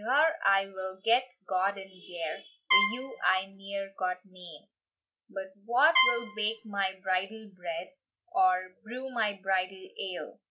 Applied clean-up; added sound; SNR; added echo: none; Trumpet; -2 dB; none.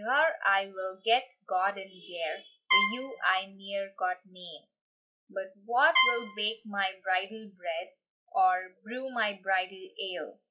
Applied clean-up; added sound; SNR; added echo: classical method log-MMSE.